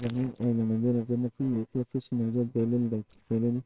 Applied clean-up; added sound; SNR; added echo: neural separator model SepFormer WHAMR!.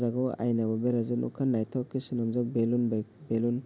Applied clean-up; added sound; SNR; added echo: none; none; none; none.